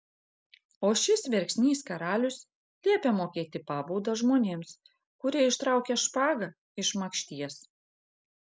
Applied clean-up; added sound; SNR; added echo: none; none; none; none.